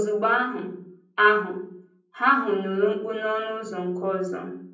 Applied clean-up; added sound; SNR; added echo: none; none; none; reverberation time 0.6 s.